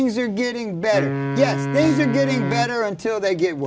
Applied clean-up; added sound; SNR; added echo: none; Wind instrument, woodwind instrument; 5 dB; none.